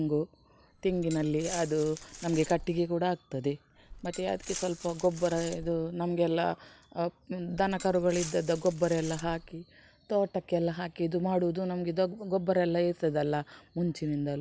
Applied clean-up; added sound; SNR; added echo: none; Glass; 15 dB; none.